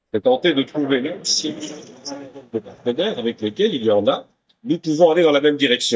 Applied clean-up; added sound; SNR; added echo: neural mask model DeepFilterNet 3.